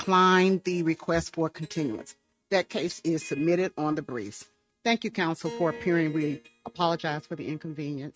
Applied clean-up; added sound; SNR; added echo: neural mask model RNNoise.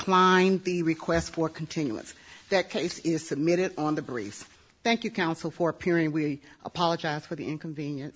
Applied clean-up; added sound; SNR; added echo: none; none; none; none.